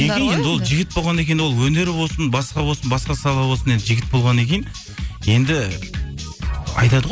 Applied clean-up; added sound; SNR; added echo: none; none; none; none.